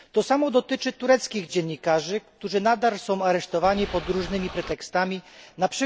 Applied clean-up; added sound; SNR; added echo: none; Boat, Water vehicle; 12 dB; none.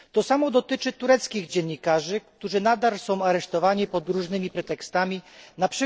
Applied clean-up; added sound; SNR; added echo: neural separator model SepFormer DNS4.